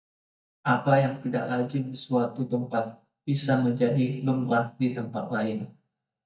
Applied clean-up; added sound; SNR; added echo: neural mask model DeepFilterNet 3.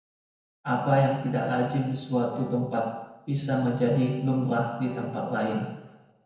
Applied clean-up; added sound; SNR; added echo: neural separator model SepFormer DNS4.